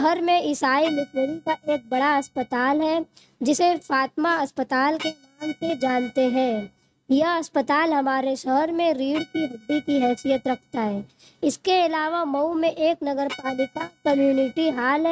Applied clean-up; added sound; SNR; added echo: neural mask model RNNoise.